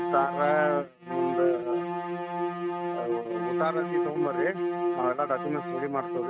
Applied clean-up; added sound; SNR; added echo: neural mask model RNNoise.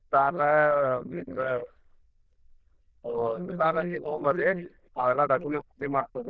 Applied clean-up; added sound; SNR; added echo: neural diffusion model UNIVERSE++.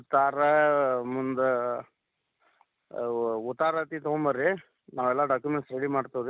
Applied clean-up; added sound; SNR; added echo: none; none; none; none.